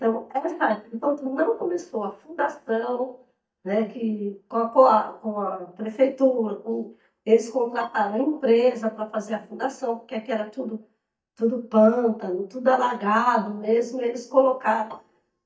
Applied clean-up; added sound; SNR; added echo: neural mask model DeepFilterNet 3.